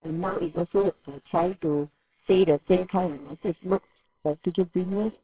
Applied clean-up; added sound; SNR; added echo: neural separator model SepFormer WHAMR!.